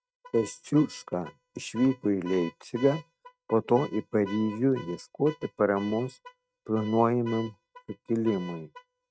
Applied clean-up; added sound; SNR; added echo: neural mask model RNNoise.